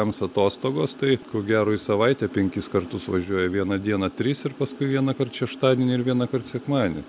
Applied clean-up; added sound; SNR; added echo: none; none; none; none.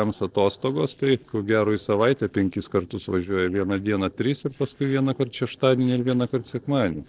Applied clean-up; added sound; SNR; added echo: neural separator model SepFormer DNS4.